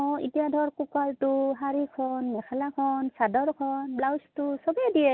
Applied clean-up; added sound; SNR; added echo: none; none; none; none.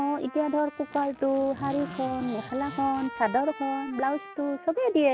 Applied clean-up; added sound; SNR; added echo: none; Trumpet + Zipper (clothing); 15 dB; none.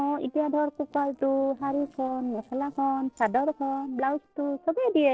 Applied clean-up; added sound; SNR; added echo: neural separator model SepFormer DNS4.